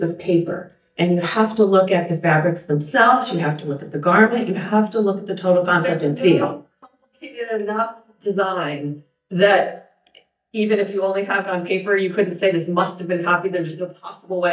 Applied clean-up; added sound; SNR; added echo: neural mask model DeepFilterNet 3.